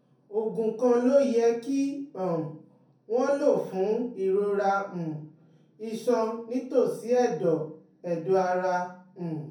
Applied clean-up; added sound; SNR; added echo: none; none; none; reverberation time 0.5 s.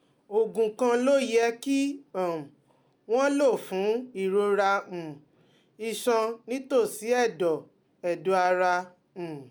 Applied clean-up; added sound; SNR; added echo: none; none; none; none.